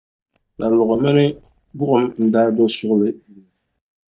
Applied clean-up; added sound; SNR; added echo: neural mask model DeepFilterNet 3.